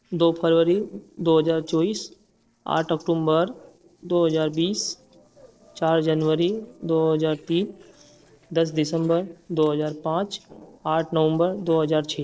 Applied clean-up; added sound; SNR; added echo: neural separator model SepFormer DNS4.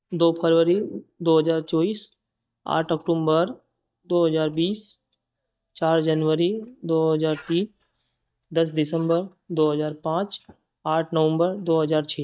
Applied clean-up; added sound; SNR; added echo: neural mask model DeepFilterNet 3.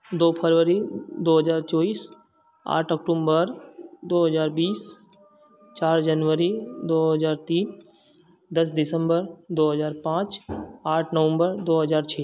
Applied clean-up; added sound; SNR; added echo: none; none; none; none.